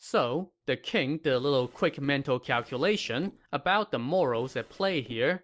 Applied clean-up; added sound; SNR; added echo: neural separator model SepFormer DNS4.